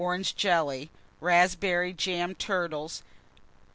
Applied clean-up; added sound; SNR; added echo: none; none; none; none.